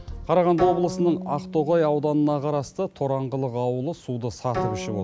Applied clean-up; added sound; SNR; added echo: none; Bowed string instrument; 11 dB; none.